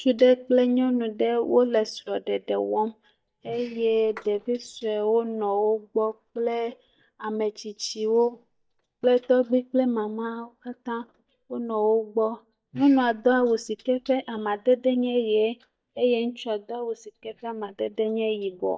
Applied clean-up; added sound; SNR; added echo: neural mask model DeepFilterNet 3.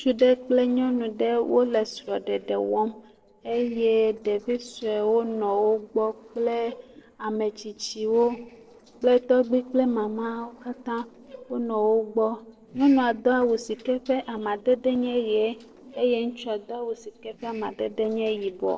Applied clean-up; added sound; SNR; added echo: neural separator model SepFormer DNS4.